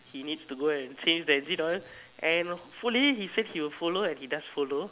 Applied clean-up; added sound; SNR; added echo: none; none; none; none.